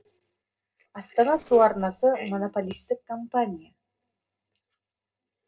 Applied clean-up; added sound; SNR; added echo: neural separator model SepFormer DNS4.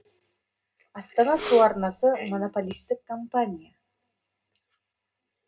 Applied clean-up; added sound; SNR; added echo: none; Breathing; 12 dB; reverberation time 0.2 s.